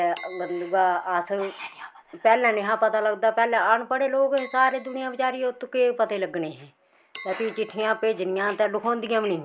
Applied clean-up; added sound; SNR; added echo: none; Chink, clink; 17 dB; none.